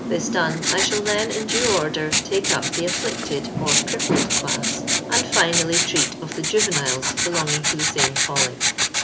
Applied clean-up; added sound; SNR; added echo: none; Writing; -3 dB; none.